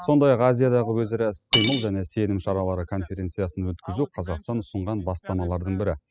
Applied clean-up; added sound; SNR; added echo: classical method spectral subtraction.